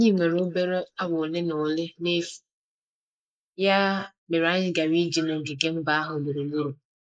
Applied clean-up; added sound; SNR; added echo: neural mask model Resemble Enhance denoiser.